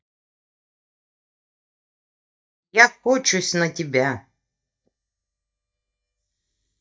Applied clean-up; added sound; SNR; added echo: neural mask model DeepFilterNet 3.